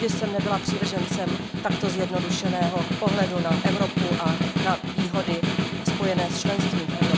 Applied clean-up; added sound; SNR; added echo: none; Snare drum; -4 dB; none.